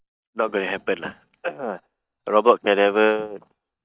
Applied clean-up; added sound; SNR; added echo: neural mask model DeepFilterNet 3.